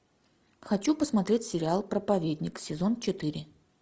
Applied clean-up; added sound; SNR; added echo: none; none; none; none.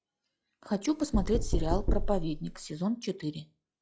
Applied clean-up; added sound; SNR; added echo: classical method log-MMSE.